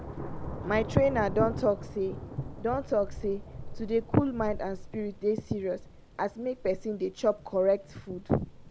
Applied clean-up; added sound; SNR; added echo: none; Thunder / Rain; 9 dB; none.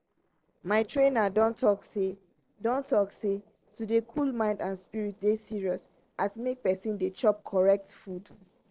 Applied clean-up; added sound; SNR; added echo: neural separator model SepFormer DNS4.